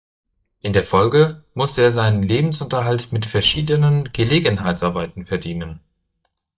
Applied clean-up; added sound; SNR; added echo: neural mask model DeepFilterNet 3.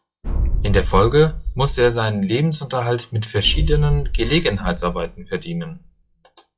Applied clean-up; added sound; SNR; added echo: classical method WPE with log-MMSE.